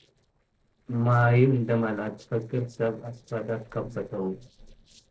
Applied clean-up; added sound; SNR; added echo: neural separator model SepFormer DNS4.